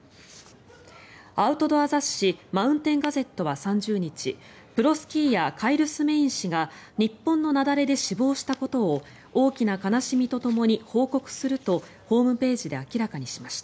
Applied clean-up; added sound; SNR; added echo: none; none; none; none.